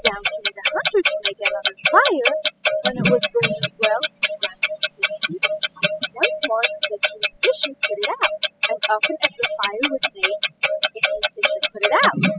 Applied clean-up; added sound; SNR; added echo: classical method spectral subtraction.